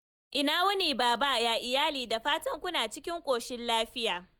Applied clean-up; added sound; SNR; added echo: neural mask model DeepFilterNet 3.